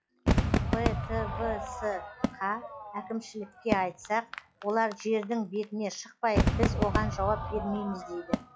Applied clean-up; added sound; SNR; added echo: classical method log-MMSE.